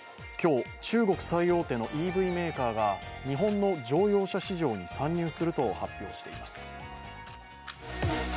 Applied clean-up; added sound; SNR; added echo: none; none; none; none.